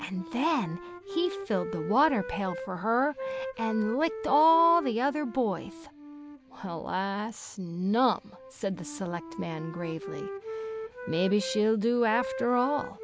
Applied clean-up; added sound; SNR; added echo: none; Wind instrument, woodwind instrument; 11 dB; none.